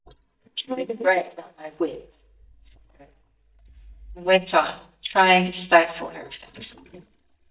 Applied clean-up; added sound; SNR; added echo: neural mask model DeepFilterNet 3.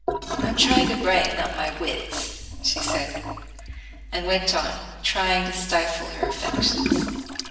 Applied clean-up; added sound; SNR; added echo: none; Toilet flush / Gurgling; 4 dB; reverberation time 1.2 s.